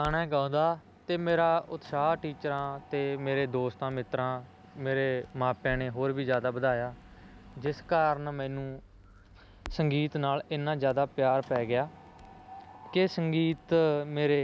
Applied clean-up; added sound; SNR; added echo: none; Mechanisms + Crackle; 20 dB; none.